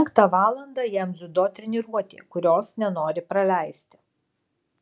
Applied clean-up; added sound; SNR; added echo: none; none; none; none.